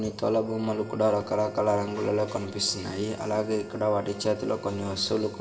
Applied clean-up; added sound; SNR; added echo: none; Wind instrument, woodwind instrument; 20 dB; reverberation time 2.0 s.